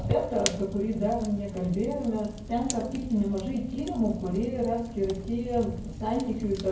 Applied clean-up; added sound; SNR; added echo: none; Fire; 9 dB; reverberation time 0.9 s.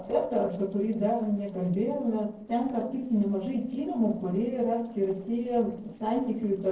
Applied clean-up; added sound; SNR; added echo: neural separator model SepFormer DNS4.